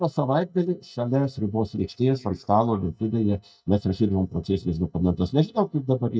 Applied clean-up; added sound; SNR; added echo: neural mask model DeepFilterNet 3.